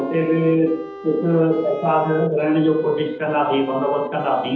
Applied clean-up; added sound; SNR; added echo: none; Wind instrument, woodwind instrument; 15 dB; reverberation time 0.8 s.